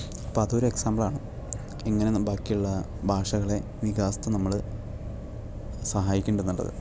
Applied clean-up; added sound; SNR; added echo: none; none; none; none.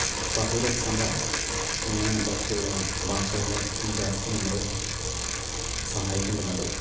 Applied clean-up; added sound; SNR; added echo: none; Bicycle; 0 dB; reverberation time 1.0 s.